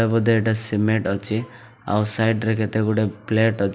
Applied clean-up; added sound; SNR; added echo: none; none; none; none.